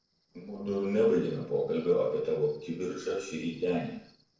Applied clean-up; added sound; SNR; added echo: neural separator model SepFormer DNS4.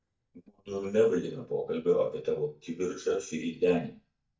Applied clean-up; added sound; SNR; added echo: neural mask model DeepFilterNet 3.